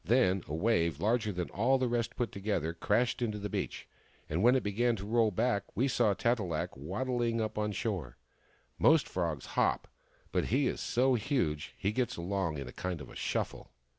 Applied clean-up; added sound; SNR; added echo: none; none; none; none.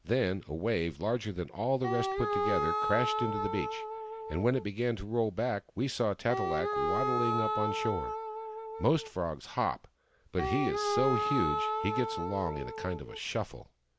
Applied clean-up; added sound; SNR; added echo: none; Wind instrument, woodwind instrument; 1 dB; none.